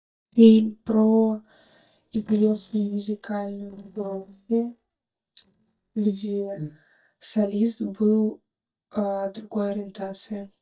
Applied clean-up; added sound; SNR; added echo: neural mask model DeepFilterNet 3.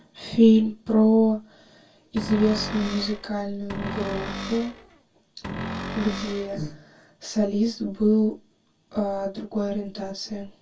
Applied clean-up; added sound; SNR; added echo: none; Cupboard open or close; 9 dB; reverberation time 0.1 s.